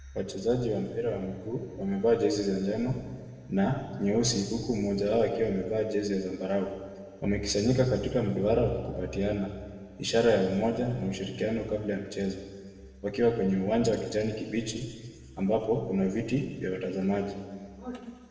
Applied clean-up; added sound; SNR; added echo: none; none; none; reverberation time 1.8 s.